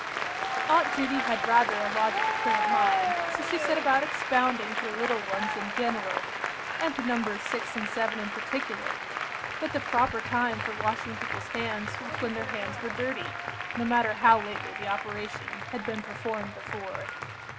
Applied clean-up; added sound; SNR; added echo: none; Applause; 1 dB; none.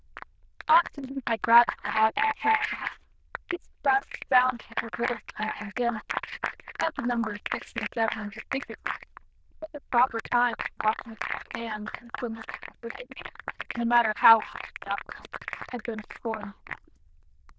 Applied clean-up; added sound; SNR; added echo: neural diffusion model UNIVERSE++.